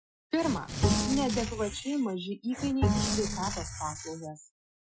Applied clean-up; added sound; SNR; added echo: classical method Wiener filter.